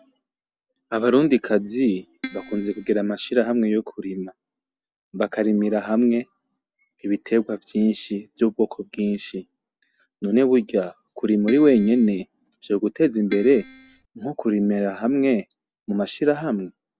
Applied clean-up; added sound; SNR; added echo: none; Keyboard (musical); 14 dB; none.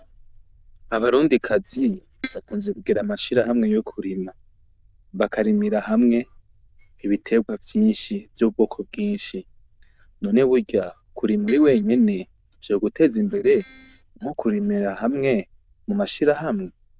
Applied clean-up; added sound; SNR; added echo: neural diffusion model UNIVERSE++.